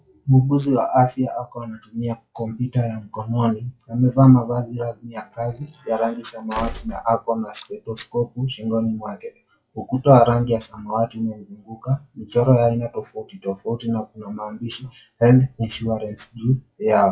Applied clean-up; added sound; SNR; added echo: classical method log-MMSE.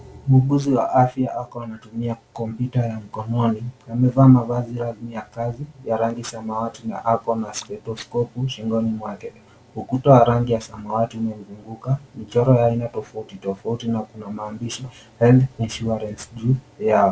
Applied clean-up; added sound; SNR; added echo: none; none; none; none.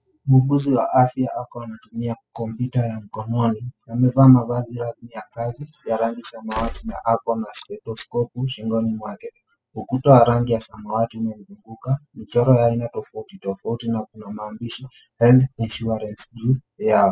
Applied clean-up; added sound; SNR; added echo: classical method spectral subtraction.